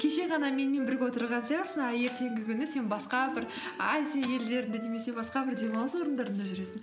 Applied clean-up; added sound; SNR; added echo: none; Wind instrument, woodwind instrument; 15 dB; none.